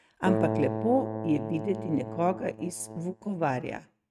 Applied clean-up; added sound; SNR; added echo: neural mask model RNNoise.